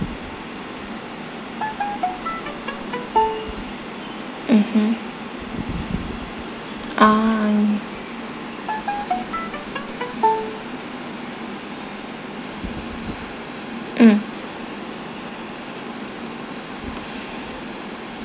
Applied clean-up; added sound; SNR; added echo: none; Bowed string instrument; 1 dB; none.